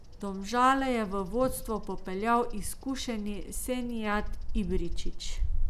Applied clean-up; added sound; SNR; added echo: none; Bird vocalization, bird call, bird song; 1 dB; none.